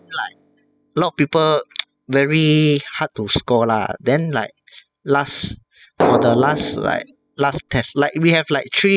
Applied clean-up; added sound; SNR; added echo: classical method spectral subtraction.